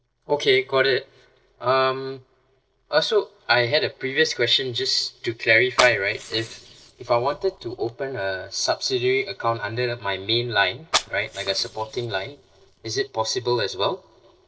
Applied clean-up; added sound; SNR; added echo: neural separator model SepFormer DNS4.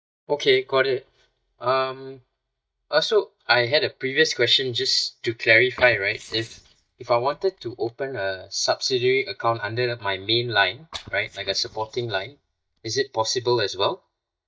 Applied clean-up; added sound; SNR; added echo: neural mask model DeepFilterNet 3.